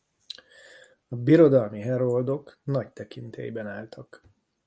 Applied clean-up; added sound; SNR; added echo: none; none; none; none.